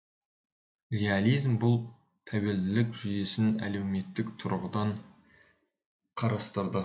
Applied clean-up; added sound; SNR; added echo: none; none; none; none.